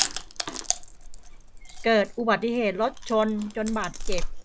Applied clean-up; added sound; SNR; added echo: none; Chewing, mastication; 4 dB; none.